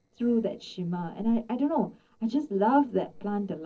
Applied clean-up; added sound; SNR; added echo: neural separator model SepFormer DNS4.